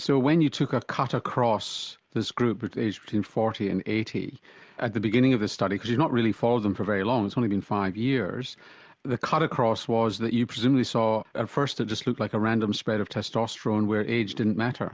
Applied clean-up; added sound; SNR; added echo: none; none; none; none.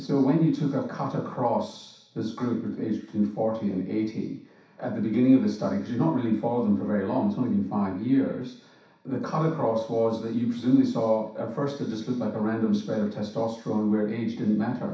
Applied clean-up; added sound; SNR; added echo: none; none; none; reverberation time 0.7 s.